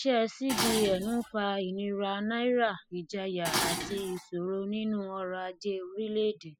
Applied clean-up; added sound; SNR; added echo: classical method spectral subtraction.